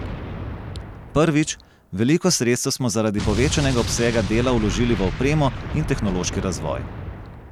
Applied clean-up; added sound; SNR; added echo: none; Explosion; 7 dB; none.